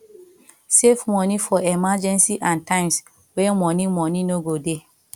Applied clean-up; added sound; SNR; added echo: none; none; none; none.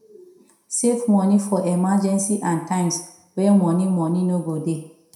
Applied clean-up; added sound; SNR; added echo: none; none; none; reverberation time 0.6 s.